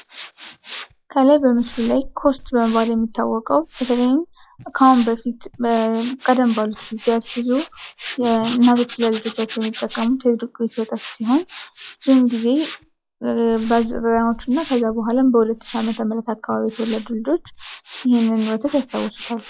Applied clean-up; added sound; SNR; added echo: classical method log-MMSE.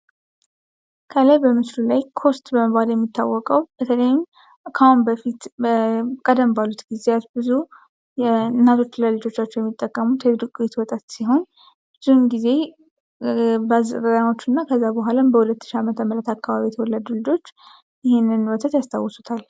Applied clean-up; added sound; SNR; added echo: none; none; none; none.